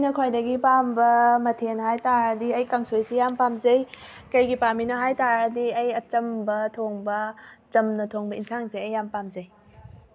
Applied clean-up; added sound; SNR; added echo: none; none; none; none.